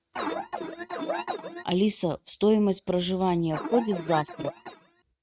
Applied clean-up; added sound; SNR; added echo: neural mask model RNNoise.